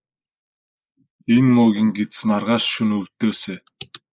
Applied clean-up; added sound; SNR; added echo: neural mask model Resemble Enhance denoiser.